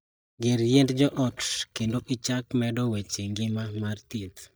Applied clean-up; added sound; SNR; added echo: neural mask model DeepFilterNet 3.